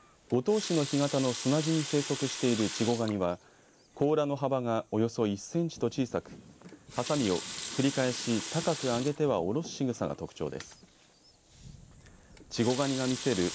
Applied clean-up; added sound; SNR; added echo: none; Water tap, faucet; 12 dB; none.